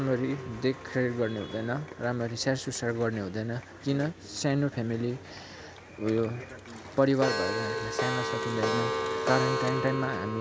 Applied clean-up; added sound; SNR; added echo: none; Clock; 5 dB; none.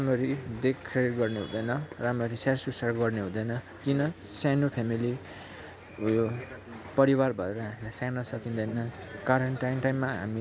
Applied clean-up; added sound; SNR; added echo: none; none; none; none.